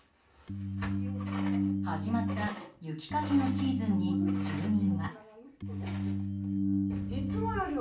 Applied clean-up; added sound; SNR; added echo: none; Organ; -3 dB; reverberation time 0.3 s.